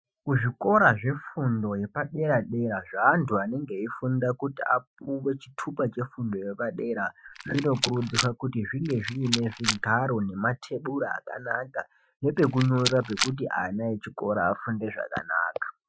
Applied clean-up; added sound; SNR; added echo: classical method Wiener filter.